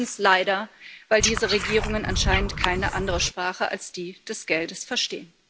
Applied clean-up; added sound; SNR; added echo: none; Frog; 1 dB; none.